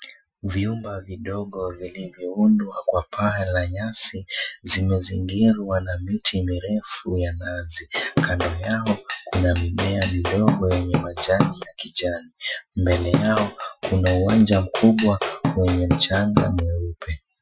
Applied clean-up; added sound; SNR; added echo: classical method Wiener filter.